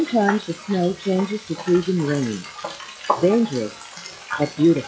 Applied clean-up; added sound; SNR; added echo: classical method log-MMSE.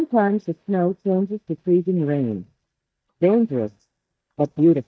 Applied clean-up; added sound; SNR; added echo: neural mask model DeepFilterNet 3.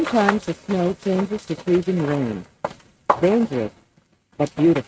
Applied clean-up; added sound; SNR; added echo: neural mask model RNNoise.